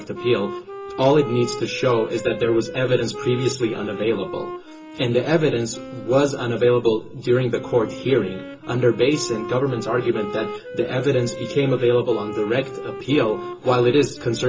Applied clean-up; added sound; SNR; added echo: none; Wind instrument, woodwind instrument; 13 dB; reverberation time 0.2 s.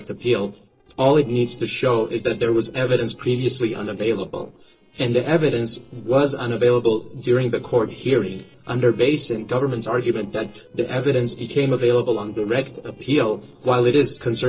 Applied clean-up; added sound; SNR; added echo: neural separator model SepFormer DNS4.